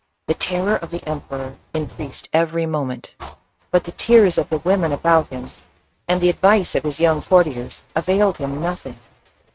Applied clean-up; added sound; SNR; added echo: neural mask model RNNoise.